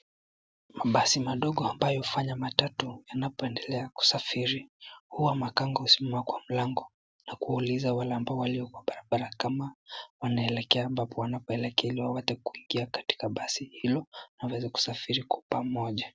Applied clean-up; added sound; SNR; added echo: none; none; none; none.